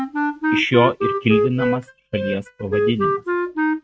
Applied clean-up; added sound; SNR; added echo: neural mask model RNNoise.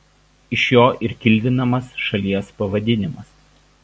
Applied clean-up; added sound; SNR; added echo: none; none; none; none.